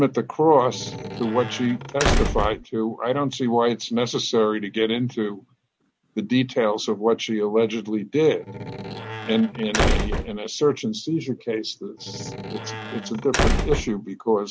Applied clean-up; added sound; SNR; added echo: none; Squeak / Slam / Wood; 2 dB; none.